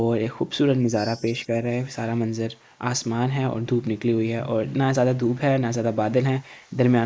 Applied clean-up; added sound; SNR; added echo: neural mask model Resemble Enhance denoiser.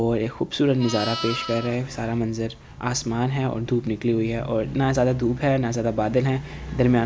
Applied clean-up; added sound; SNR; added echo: none; Livestock, farm animals, working animals; 17 dB; none.